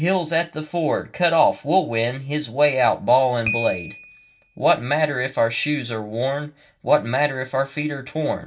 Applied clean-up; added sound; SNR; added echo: none; Piano; 18 dB; reverberation time 0.2 s.